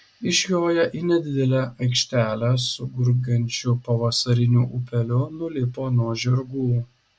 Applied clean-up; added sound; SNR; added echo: none; none; none; none.